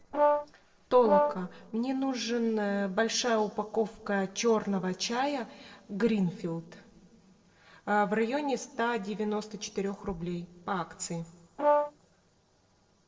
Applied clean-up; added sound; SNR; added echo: neural separator model SepFormer DNS4.